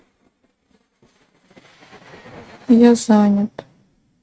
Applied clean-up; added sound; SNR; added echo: neural mask model RNNoise.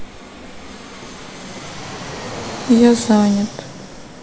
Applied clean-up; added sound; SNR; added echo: none; Walk, footsteps + Fixed-wing aircraft, airplane; 12 dB; none.